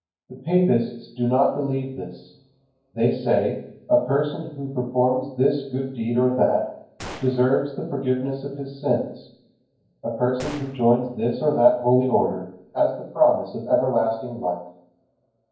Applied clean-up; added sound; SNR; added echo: none; Gunshot, gunfire; 20 dB; reverberation time 0.9 s.